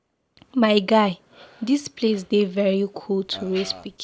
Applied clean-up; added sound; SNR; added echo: none; Burping, eructation; 18 dB; none.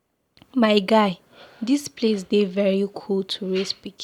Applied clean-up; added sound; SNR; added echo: none; none; none; none.